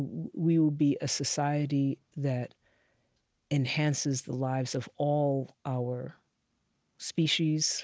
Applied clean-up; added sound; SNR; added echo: none; none; none; none.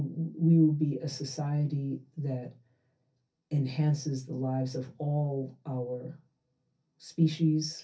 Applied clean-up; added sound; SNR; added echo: none; none; none; reverberation time 0.3 s.